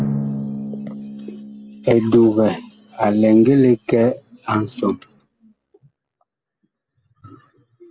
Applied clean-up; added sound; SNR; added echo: none; Drum; 12 dB; none.